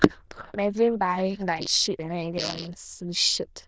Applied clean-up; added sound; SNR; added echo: neural diffusion model UNIVERSE++.